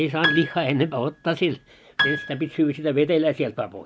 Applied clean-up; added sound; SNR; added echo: none; Piano; 7 dB; none.